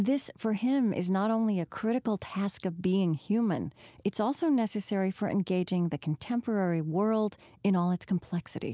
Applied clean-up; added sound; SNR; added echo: none; none; none; none.